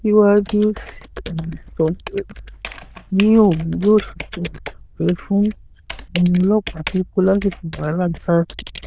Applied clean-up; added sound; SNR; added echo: neural diffusion model UNIVERSE++.